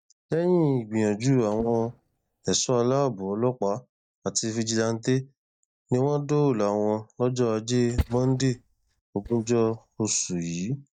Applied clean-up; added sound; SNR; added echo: neural mask model DeepFilterNet 3.